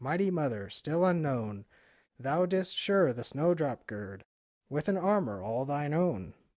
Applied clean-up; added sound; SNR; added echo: none; none; none; none.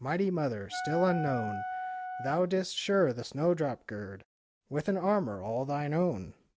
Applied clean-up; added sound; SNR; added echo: none; Wind instrument, woodwind instrument; 7 dB; none.